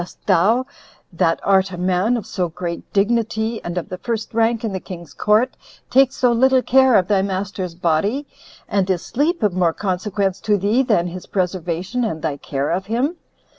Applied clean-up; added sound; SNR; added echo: none; none; none; none.